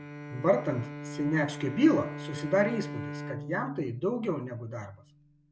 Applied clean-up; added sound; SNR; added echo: none; Bowed string instrument; 10 dB; none.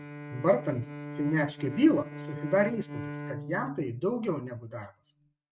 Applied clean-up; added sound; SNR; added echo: neural mask model RNNoise.